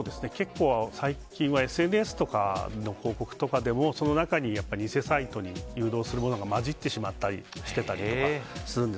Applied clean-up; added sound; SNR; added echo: none; none; none; none.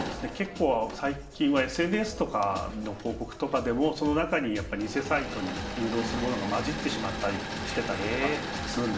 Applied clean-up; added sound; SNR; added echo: none; Engine / Mechanisms; 9 dB; reverberation time 1.7 s.